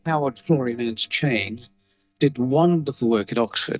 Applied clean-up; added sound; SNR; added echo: neural mask model DeepFilterNet 3.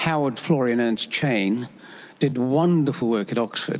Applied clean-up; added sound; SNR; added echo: none; none; none; none.